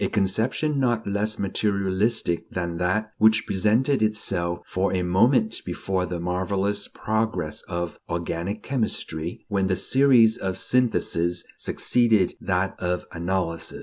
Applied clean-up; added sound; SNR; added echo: none; none; none; none.